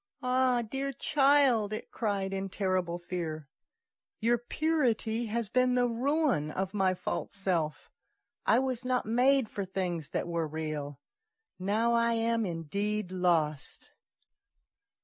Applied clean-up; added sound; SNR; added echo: none; none; none; none.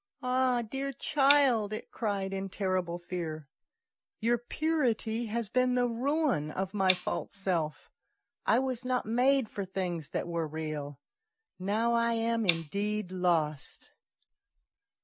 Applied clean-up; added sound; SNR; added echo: none; Tick; 8 dB; none.